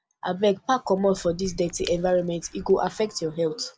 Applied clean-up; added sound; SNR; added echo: none; Shatter / Crushing; 18 dB; none.